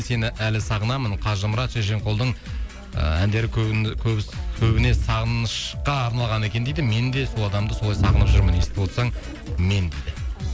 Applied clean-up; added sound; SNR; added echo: none; Crowd; 5 dB; none.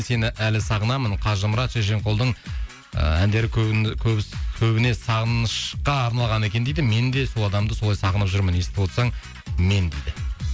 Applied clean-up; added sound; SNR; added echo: none; none; none; none.